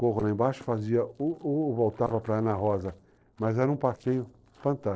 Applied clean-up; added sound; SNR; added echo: neural separator model SepFormer DNS4.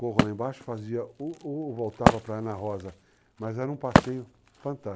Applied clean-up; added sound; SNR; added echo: none; Wood; -4 dB; none.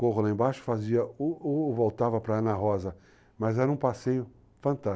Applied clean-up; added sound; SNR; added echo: none; none; none; none.